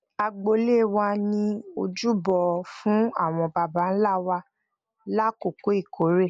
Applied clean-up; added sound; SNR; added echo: none; none; none; none.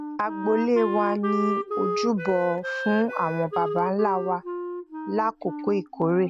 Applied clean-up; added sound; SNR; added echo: none; Wind instrument, woodwind instrument; 5 dB; none.